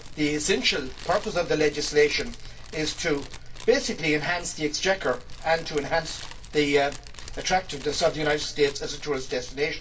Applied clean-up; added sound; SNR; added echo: none; Fire; 12 dB; reverberation time 0.2 s.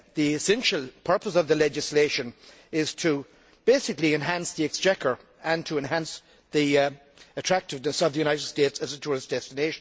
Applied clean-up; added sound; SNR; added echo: none; none; none; none.